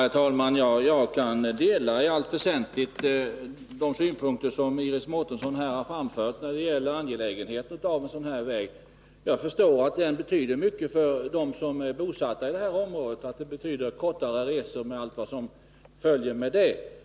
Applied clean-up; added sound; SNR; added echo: none; none; none; none.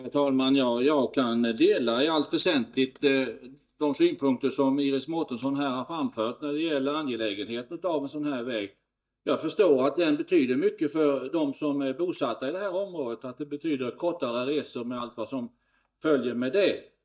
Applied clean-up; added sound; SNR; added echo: neural mask model DeepFilterNet 3.